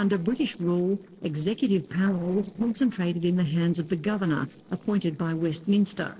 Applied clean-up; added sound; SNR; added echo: neural separator model SepFormer DNS4.